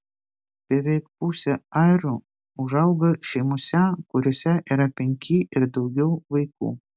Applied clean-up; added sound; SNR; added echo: none; none; none; none.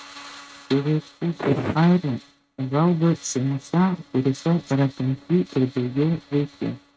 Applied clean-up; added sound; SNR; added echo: neural mask model RNNoise.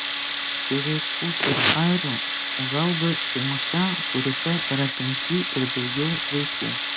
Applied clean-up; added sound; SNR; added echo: none; Tools + Tearing; -3 dB; none.